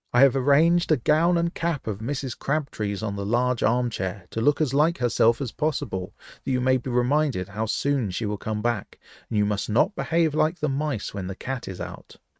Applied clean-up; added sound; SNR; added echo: neural mask model RNNoise.